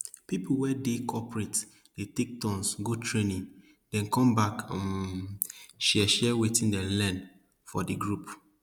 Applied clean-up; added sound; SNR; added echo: none; none; none; none.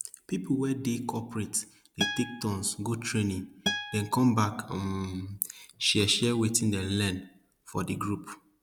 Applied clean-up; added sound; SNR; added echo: none; Acoustic guitar; 7 dB; none.